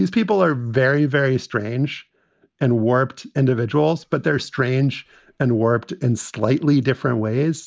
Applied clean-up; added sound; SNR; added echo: neural mask model Resemble Enhance denoiser.